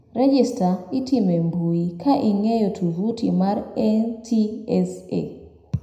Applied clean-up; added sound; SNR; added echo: none; none; none; reverberation time 0.7 s.